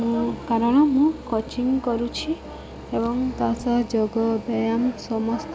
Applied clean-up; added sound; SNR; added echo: none; none; none; none.